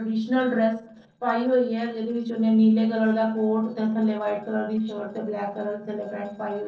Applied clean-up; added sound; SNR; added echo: neural separator model SepFormer DNS4.